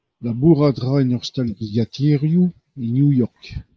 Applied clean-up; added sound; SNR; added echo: neural mask model Resemble Enhance denoiser.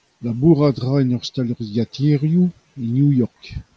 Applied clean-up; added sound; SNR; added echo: none; none; none; none.